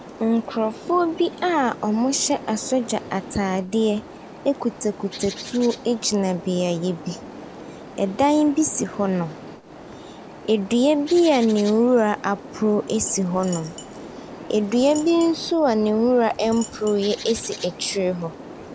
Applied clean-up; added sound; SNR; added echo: none; Coin (dropping) + Bird; 15 dB; none.